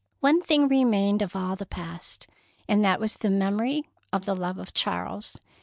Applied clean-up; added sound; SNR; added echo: none; none; none; none.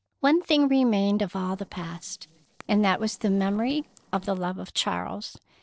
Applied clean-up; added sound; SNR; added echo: neural separator model SepFormer DNS4.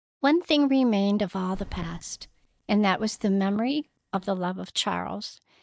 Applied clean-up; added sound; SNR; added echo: neural mask model DeepFilterNet 3.